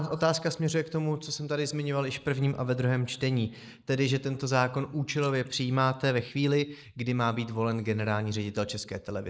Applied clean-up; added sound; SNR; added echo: neural mask model Resemble Enhance denoiser.